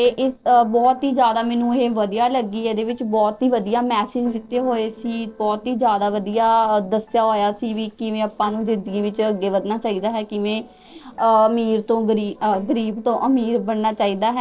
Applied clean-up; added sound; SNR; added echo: neural separator model SepFormer DNS4.